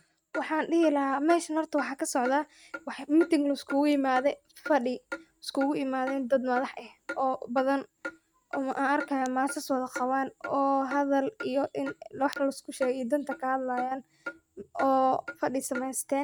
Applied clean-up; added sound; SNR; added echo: neural mask model RNNoise.